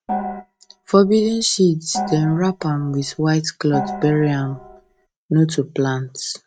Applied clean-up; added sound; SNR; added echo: neural mask model RNNoise.